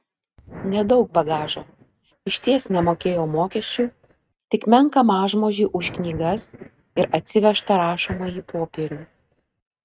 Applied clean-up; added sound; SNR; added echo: neural mask model RNNoise.